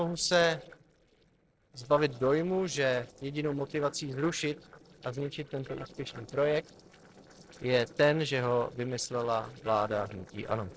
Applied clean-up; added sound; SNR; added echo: neural separator model SepFormer DNS4.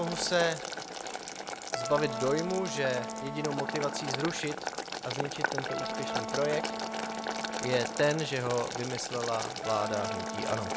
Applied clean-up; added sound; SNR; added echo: none; Wind instrument, woodwind instrument + Boiling; 2 dB; none.